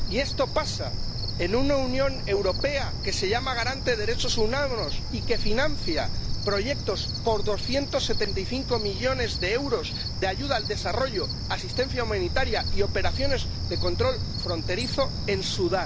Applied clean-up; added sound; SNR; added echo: none; Cricket; 0 dB; none.